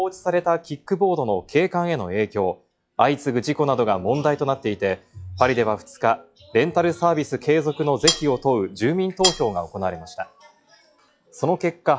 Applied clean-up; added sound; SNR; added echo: classical method log-MMSE.